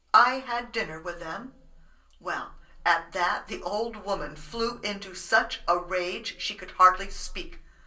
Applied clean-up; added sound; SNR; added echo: none; none; none; reverberation time 0.3 s.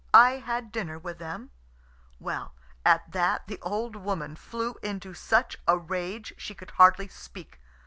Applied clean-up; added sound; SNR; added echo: none; none; none; none.